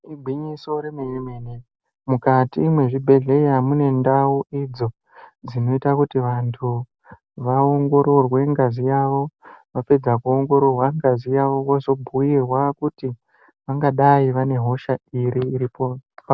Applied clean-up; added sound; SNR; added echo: none; none; none; none.